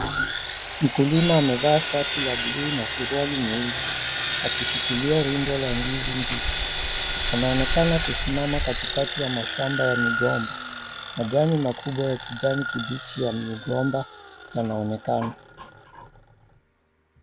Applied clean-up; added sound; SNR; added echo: none; Sawing; -1 dB; none.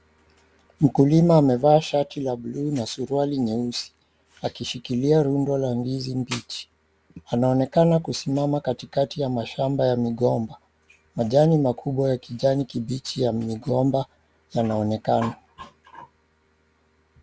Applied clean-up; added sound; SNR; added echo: none; none; none; none.